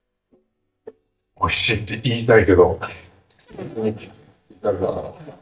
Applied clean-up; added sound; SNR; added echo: neural mask model DeepFilterNet 3.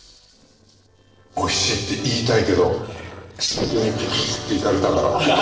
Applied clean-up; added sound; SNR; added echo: neural separator model SepFormer DNS4.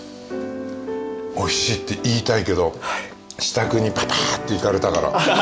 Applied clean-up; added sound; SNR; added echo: none; none; none; none.